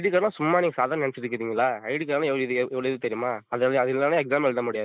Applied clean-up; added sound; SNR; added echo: neural mask model Resemble Enhance denoiser.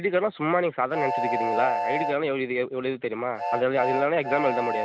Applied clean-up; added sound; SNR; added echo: none; Train; 4 dB; none.